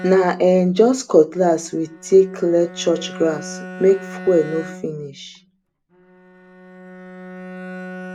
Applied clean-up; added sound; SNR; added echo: none; Bowed string instrument; 16 dB; none.